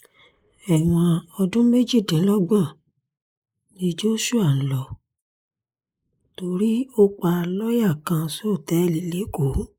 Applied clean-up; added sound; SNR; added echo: neural mask model Resemble Enhance denoiser.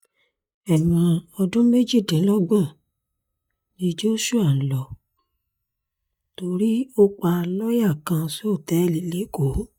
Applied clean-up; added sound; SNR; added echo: neural mask model DeepFilterNet 3.